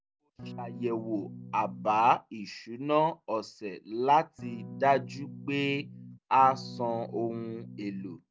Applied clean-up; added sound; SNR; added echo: none; Electric guitar / Strum; 13 dB; none.